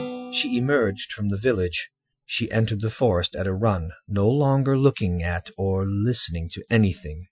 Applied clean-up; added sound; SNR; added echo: classical method Wiener filter.